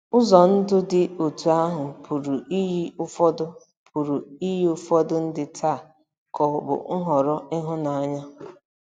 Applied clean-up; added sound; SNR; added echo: none; none; none; none.